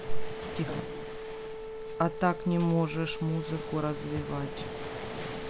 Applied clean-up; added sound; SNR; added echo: none; Waves, surf + Wind instrument, woodwind instrument; 8 dB; none.